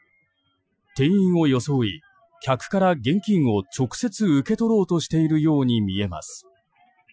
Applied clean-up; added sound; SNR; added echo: classical method Wiener filter.